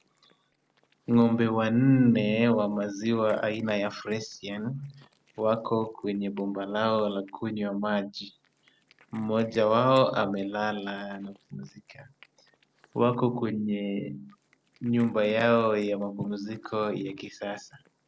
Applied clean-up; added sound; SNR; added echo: neural separator model SepFormer DNS4.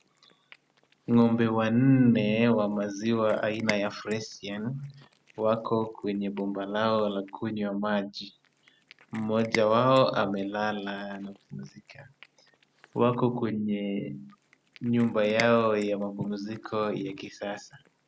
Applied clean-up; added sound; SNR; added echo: none; Cat; 19 dB; none.